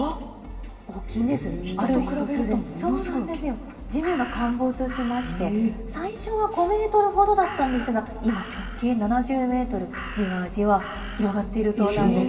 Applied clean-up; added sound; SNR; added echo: none; Crow; 15 dB; reverberation time 2.0 s.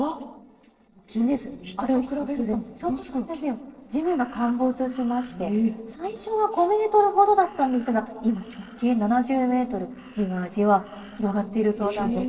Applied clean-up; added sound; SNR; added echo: neural separator model SepFormer DNS4.